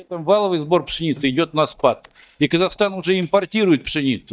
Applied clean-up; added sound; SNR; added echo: neural mask model DeepFilterNet 3.